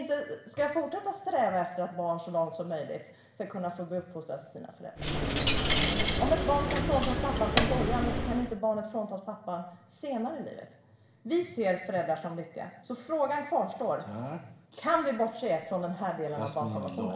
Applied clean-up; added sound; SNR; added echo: none; Coin (dropping); -4 dB; reverberation time 0.8 s.